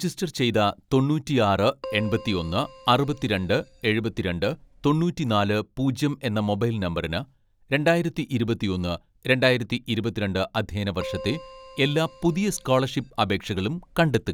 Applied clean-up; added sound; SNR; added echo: none; Keyboard (musical); 17 dB; none.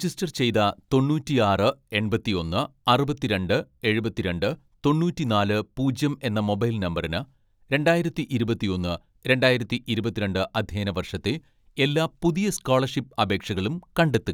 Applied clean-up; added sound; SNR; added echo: none; none; none; none.